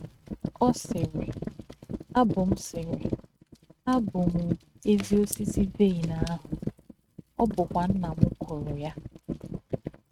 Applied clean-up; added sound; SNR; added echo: neural mask model RNNoise.